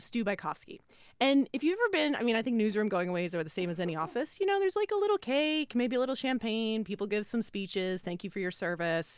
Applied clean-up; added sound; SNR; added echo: none; none; none; none.